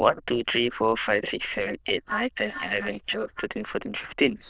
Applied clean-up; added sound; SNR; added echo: neural diffusion model UNIVERSE++.